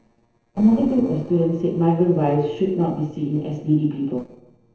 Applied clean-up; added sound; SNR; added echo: neural separator model SepFormer DNS4.